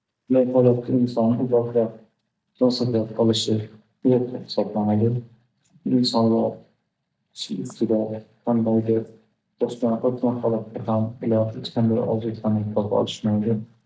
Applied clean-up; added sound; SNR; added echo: neural mask model DeepFilterNet 3.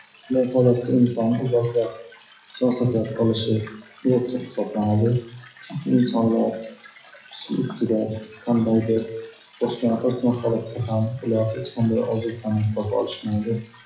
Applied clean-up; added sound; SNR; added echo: classical method WPE with log-MMSE.